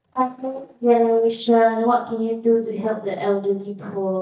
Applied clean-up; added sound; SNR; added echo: neural mask model DeepFilterNet 3.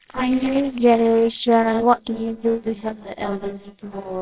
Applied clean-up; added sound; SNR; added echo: neural separator model SepFormer WHAMR!.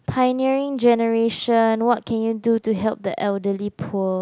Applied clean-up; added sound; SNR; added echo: none; none; none; none.